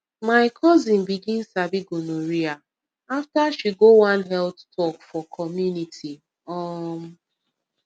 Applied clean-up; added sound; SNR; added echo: none; none; none; none.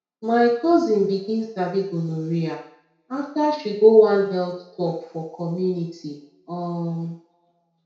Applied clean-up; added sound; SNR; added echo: none; none; none; reverberation time 0.6 s.